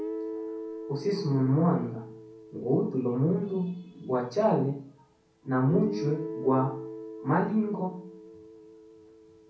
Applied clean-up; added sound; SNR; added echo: none; Guitar; 11 dB; reverberation time 0.6 s.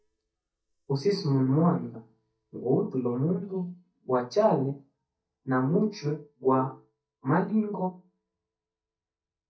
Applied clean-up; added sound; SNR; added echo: neural mask model DeepFilterNet 3.